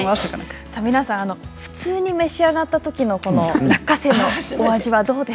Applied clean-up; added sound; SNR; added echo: none; none; none; none.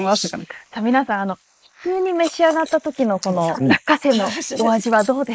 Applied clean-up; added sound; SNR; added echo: neural mask model Resemble Enhance denoiser.